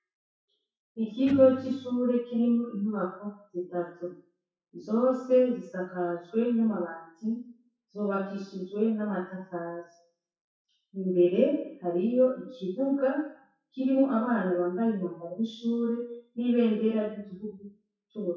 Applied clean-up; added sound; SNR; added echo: classical method WPE with log-MMSE.